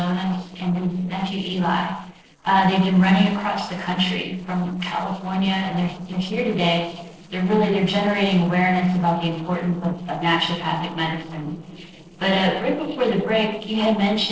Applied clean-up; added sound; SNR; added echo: neural separator model SepFormer DNS4.